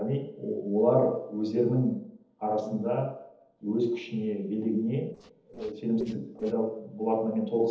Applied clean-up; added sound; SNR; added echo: neural separator model SepFormer DNS4.